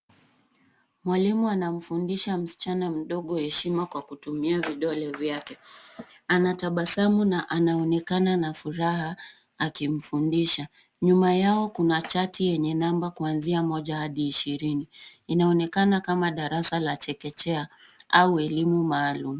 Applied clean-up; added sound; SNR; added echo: none; none; none; none.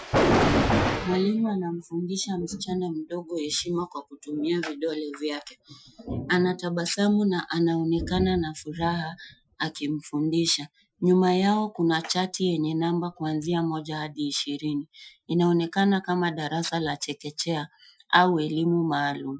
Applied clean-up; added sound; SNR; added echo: classical method Wiener filter.